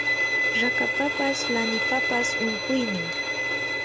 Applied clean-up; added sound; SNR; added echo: none; Bowed string instrument; -4 dB; none.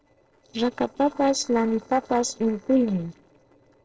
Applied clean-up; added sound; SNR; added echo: neural separator model SepFormer DNS4.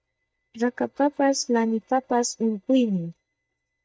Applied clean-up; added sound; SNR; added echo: neural mask model DeepFilterNet 3.